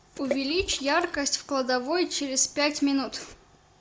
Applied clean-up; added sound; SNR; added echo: none; Water / Splash, splatter; 14 dB; none.